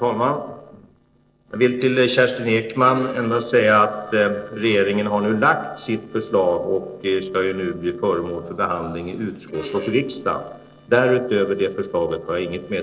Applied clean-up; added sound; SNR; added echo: neural separator model SepFormer DNS4.